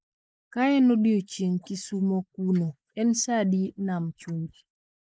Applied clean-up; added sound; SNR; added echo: neural mask model Resemble Enhance denoiser.